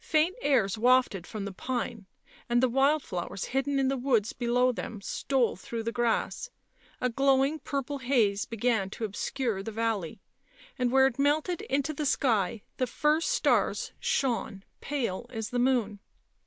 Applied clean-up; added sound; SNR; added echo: none; none; none; none.